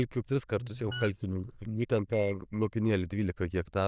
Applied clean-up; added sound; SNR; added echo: neural diffusion model UNIVERSE++.